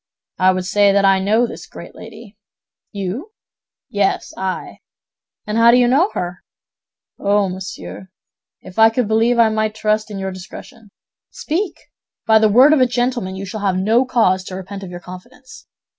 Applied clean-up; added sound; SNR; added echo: none; none; none; none.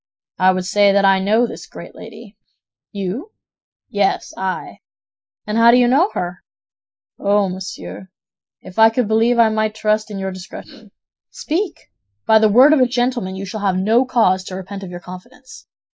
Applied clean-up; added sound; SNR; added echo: neural mask model Resemble Enhance denoiser.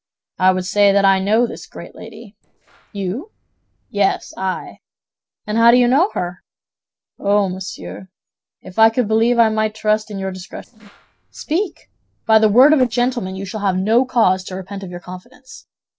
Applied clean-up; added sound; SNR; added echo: neural separator model SepFormer DNS4.